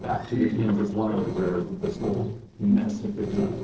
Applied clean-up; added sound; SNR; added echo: neural separator model SepFormer DNS4.